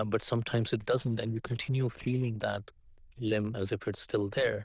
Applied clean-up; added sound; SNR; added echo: neural diffusion model UNIVERSE++.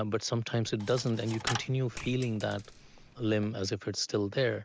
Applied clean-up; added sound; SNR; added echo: none; Coin (dropping); 12 dB; none.